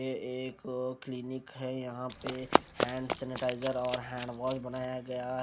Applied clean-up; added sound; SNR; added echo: none; Run; -1 dB; none.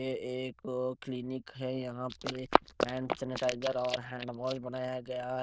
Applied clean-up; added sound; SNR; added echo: neural diffusion model UNIVERSE++.